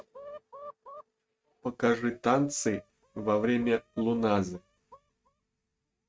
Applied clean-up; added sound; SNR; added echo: neural mask model RNNoise.